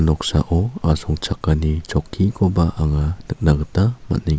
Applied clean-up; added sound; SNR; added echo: none; none; none; none.